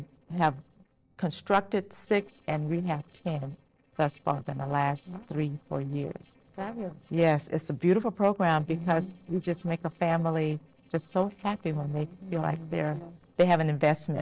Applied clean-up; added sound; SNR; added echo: neural separator model SepFormer DNS4.